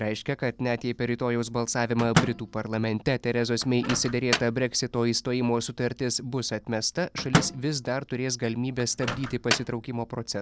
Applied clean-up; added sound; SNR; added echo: none; Microwave oven; 7 dB; none.